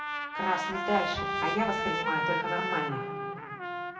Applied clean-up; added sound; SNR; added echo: none; Trumpet; -1 dB; reverberation time 2.5 s.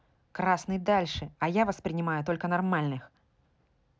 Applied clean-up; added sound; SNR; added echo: none; none; none; none.